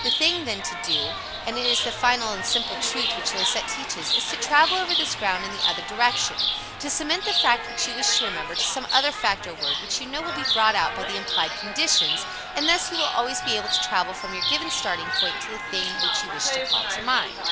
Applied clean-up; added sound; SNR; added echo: none; Chirp, tweet; 0 dB; none.